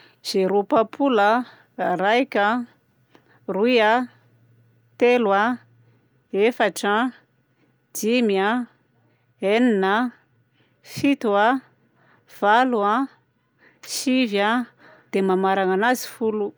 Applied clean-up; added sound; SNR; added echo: none; none; none; none.